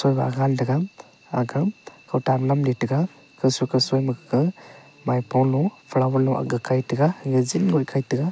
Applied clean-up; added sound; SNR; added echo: none; none; none; none.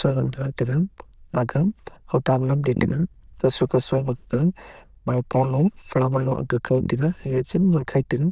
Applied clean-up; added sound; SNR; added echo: neural diffusion model UNIVERSE++.